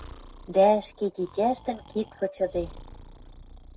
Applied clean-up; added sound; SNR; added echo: none; Breathing; 18 dB; none.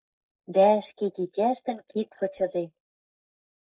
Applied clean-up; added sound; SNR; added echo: neural mask model Resemble Enhance denoiser.